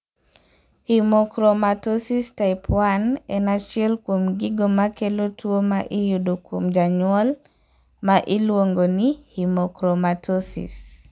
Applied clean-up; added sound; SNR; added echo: none; none; none; none.